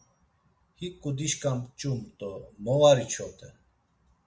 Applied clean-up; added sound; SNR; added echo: none; none; none; none.